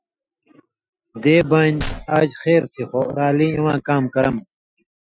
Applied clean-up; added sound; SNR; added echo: classical method Wiener filter.